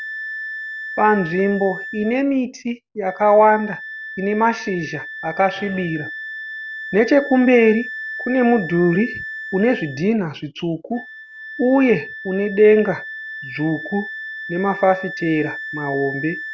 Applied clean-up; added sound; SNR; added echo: none; Wind instrument, woodwind instrument; 12 dB; none.